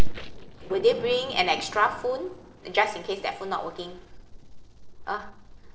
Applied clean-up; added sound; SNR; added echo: neural separator model SepFormer DNS4.